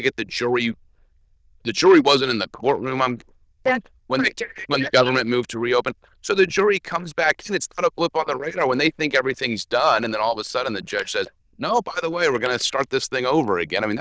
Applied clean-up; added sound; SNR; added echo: neural diffusion model UNIVERSE++.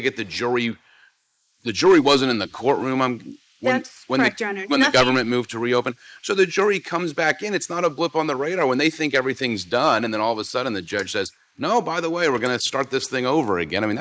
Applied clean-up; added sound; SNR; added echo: neural mask model Resemble Enhance denoiser.